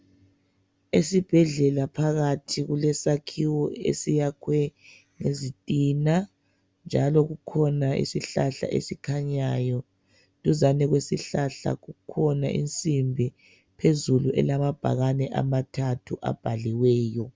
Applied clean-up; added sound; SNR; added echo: none; none; none; none.